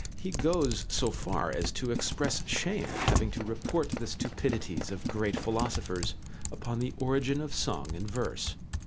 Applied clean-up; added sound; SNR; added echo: none; Tools + Typing; 2 dB; none.